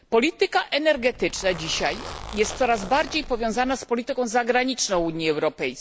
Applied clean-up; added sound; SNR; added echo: none; Zipper (clothing); 13 dB; none.